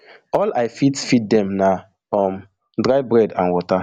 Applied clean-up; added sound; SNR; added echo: none; none; none; none.